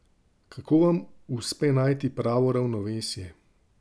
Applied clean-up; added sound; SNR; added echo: none; none; none; none.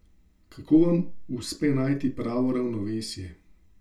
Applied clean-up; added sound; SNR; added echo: none; none; none; reverberation time 0.2 s.